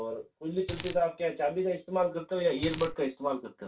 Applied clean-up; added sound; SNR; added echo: none; Coin (dropping); 2 dB; reverberation time 0.2 s.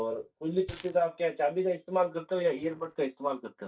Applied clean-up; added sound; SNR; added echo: neural mask model DeepFilterNet 3.